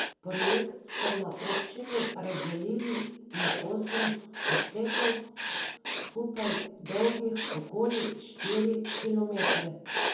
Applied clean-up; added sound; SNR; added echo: none; Writing; -1 dB; reverberation time 0.6 s.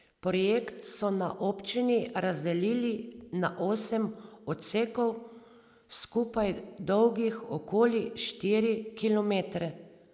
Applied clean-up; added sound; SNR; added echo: none; none; none; none.